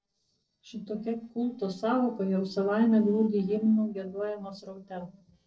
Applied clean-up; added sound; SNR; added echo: neural separator model SepFormer DNS4.